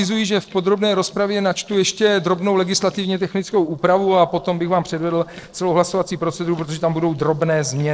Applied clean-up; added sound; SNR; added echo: neural separator model SepFormer DNS4.